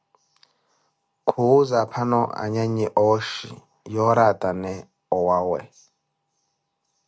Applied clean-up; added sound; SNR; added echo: none; none; none; none.